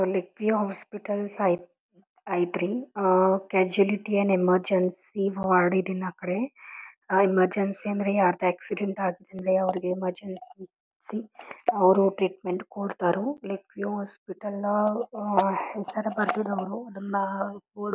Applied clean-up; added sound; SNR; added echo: none; none; none; none.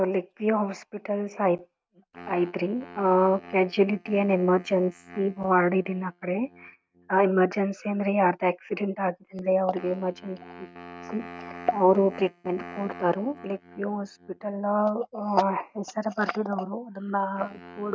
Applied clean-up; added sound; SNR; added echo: neural mask model RNNoise.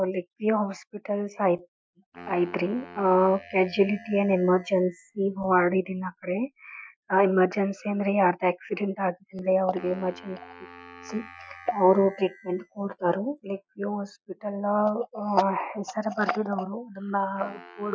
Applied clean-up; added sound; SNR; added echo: classical method Wiener filter.